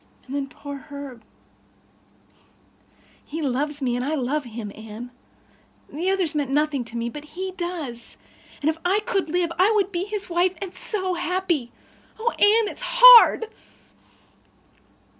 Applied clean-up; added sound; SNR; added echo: none; none; none; none.